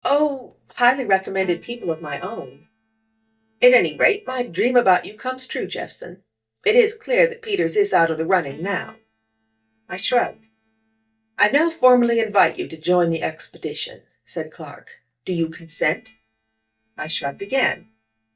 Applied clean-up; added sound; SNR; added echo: neural mask model DeepFilterNet 3.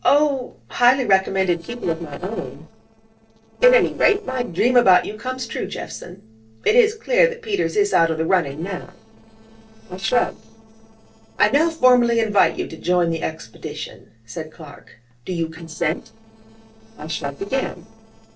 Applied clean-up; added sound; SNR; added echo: neural separator model SepFormer DNS4.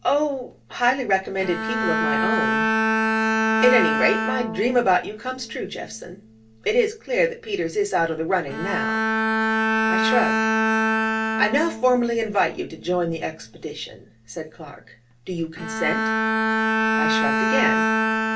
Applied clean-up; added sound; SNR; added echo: none; Bowed string instrument; -1 dB; reverberation time 0.2 s.